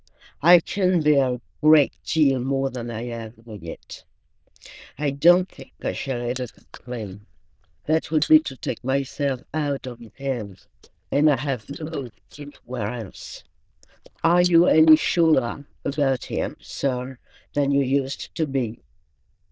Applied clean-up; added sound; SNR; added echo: neural diffusion model UNIVERSE++.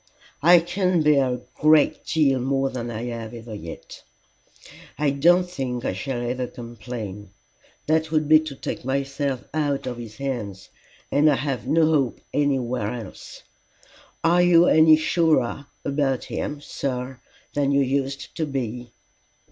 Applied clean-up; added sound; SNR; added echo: none; none; none; none.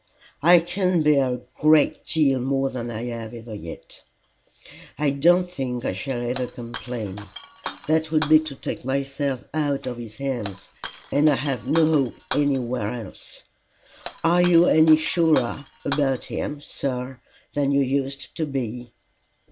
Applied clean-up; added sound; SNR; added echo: none; Shatter; 11 dB; none.